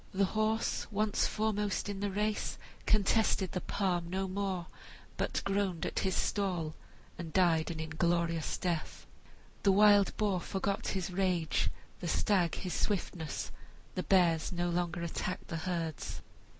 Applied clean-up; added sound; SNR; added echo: none; none; none; none.